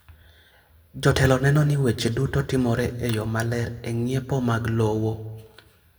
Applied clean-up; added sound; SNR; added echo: none; none; none; reverberation time 0.7 s.